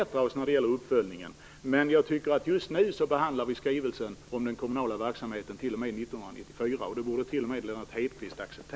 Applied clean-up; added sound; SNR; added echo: none; none; none; none.